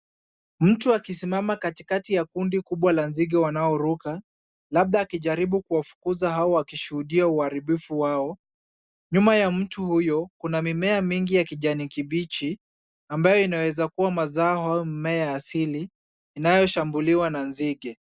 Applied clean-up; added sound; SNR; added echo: neural mask model Resemble Enhance denoiser.